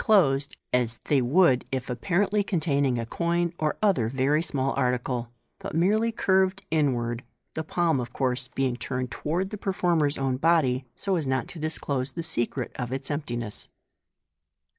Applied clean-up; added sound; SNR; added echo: none; none; none; none.